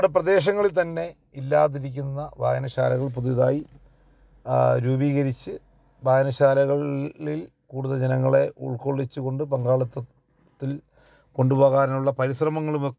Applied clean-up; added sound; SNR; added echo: none; none; none; none.